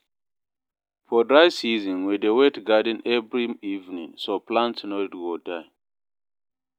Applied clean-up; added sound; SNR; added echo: none; none; none; none.